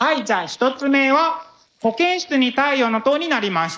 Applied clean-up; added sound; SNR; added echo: neural mask model Resemble Enhance denoiser.